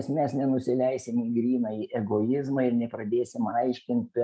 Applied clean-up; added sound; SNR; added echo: none; none; none; none.